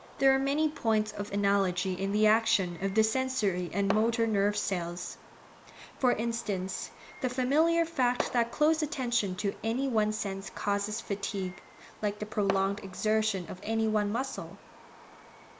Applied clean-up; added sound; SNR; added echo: none; Fireworks; 16 dB; none.